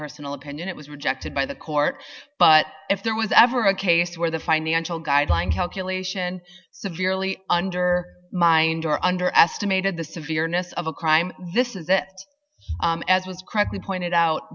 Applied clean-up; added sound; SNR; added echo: none; none; none; none.